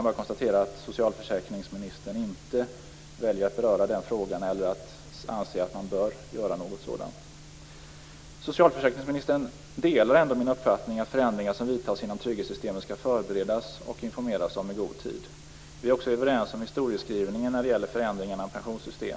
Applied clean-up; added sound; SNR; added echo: none; none; none; none.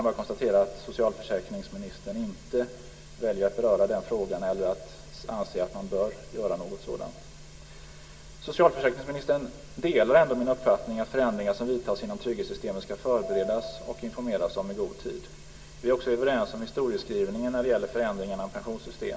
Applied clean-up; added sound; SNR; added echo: none; Piano; 12 dB; reverberation time 1.9 s.